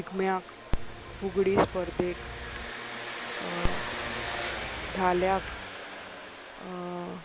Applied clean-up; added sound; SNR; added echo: none; Engine + Dog; 3 dB; none.